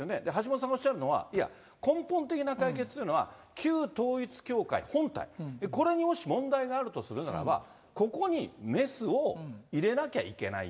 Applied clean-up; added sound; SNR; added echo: none; none; none; none.